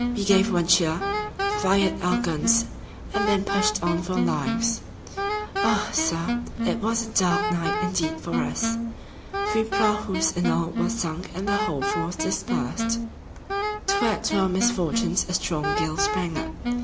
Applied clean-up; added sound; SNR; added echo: none; Wind instrument, woodwind instrument; 2 dB; none.